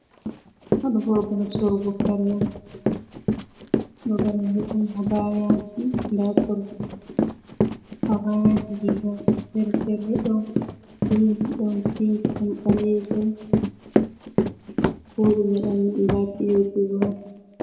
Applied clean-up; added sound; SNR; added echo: none; Run; 2 dB; reverberation time 0.6 s.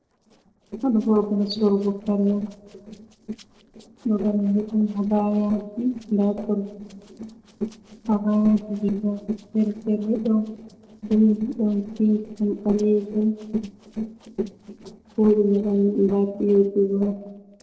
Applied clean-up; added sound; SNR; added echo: neural separator model SepFormer DNS4.